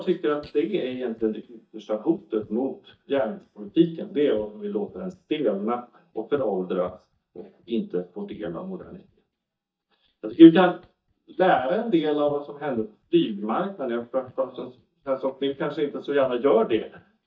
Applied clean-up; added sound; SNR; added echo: neural mask model DeepFilterNet 3.